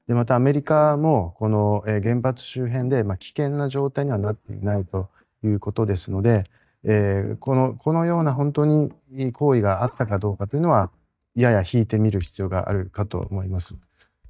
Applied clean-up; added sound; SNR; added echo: neural mask model DeepFilterNet 3.